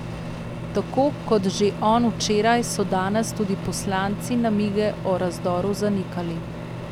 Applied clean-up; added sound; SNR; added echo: none; Microwave oven; 8 dB; none.